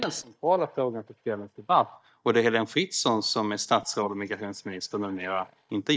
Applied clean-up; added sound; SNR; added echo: neural mask model DeepFilterNet 3.